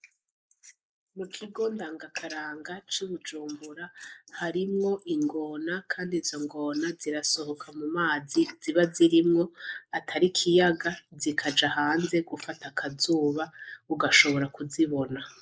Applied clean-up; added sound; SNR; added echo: neural mask model Resemble Enhance denoiser.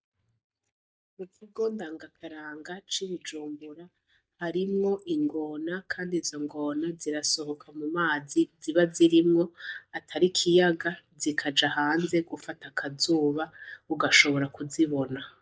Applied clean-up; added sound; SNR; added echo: neural mask model DeepFilterNet 3.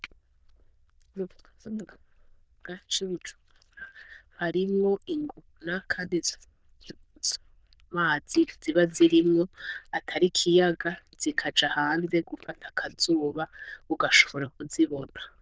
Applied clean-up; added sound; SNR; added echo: neural diffusion model UNIVERSE++.